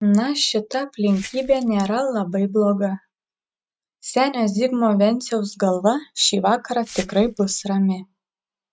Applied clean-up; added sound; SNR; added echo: neural mask model RNNoise.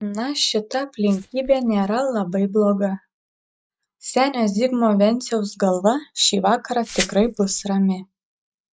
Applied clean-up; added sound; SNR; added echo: neural mask model DeepFilterNet 3.